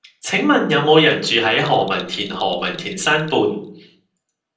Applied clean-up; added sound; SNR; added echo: neural separator model SepFormer DNS4.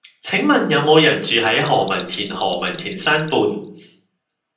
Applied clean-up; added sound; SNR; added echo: none; Bell; 20 dB; reverberation time 0.6 s.